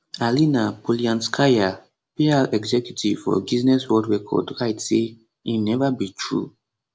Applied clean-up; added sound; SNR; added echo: none; none; none; none.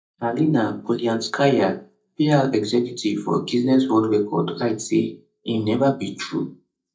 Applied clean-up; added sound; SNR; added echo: neural mask model DeepFilterNet 3.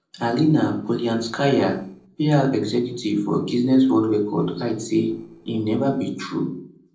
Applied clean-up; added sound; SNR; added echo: neural separator model SepFormer DNS4.